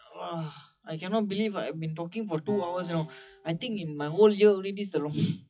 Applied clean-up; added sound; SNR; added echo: classical method WPE with log-MMSE.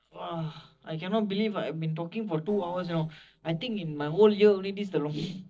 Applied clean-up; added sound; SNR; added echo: neural separator model SepFormer DNS4.